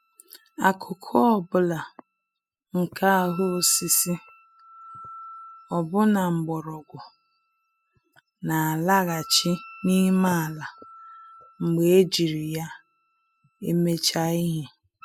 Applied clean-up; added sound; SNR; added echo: classical method spectral subtraction.